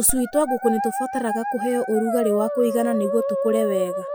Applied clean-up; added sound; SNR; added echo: classical method Wiener filter.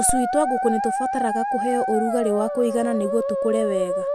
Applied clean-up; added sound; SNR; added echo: none; Musical instrument; 1 dB; none.